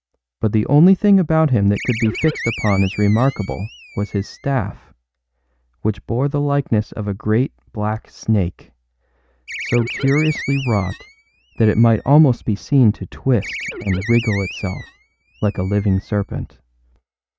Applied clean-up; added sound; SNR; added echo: neural mask model RNNoise.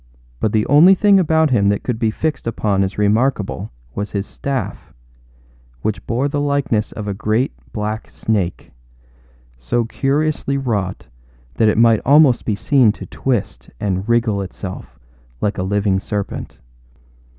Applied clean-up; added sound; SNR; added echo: none; none; none; none.